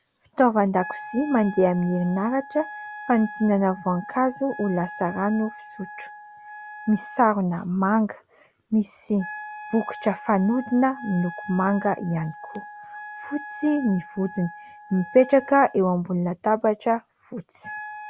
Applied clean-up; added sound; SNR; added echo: none; Wind instrument, woodwind instrument; 16 dB; none.